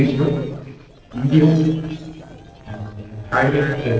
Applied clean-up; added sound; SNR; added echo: neural separator model SepFormer DNS4.